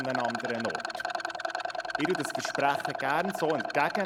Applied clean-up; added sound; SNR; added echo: none; Rattle; 2 dB; none.